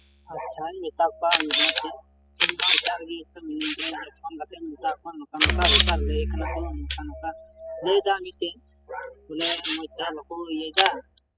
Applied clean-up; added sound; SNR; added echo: classical method spectral subtraction.